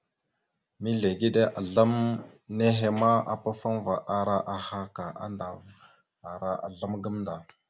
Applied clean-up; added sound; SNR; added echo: none; none; none; none.